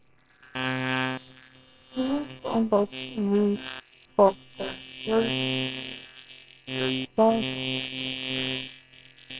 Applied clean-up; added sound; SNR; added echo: neural separator model SepFormer WHAMR!.